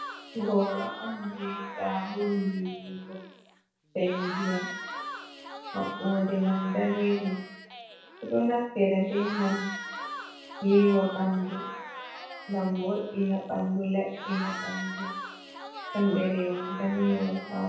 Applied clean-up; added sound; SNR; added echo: none; Crowd / Cheering; 11 dB; reverberation time 0.7 s.